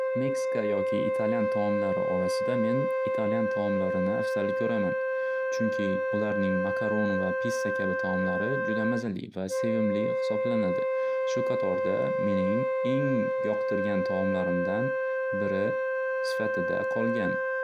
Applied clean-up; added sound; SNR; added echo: none; Wind instrument, woodwind instrument; -4 dB; none.